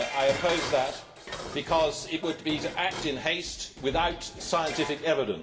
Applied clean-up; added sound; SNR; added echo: none; Dishes, pots, and pans; 9 dB; reverberation time 0.6 s.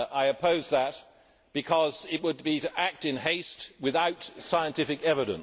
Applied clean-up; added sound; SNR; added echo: none; none; none; none.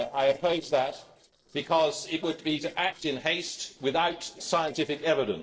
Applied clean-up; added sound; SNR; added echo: neural separator model SepFormer DNS4.